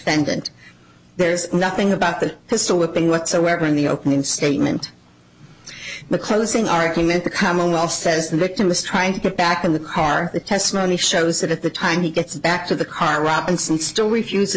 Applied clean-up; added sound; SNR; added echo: none; none; none; none.